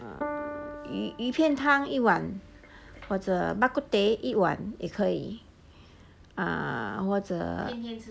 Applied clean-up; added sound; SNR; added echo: none; Piano; 16 dB; none.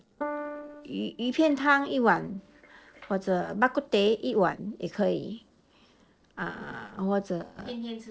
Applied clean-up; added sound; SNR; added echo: neural separator model SepFormer DNS4.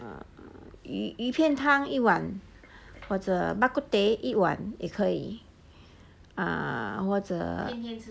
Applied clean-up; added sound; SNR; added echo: none; none; none; none.